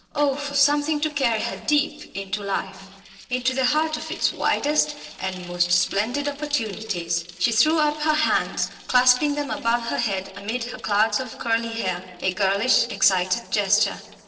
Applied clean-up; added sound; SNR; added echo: neural separator model SepFormer DNS4.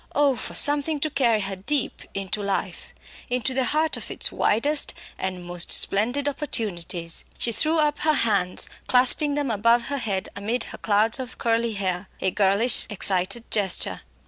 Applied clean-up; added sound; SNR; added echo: none; none; none; none.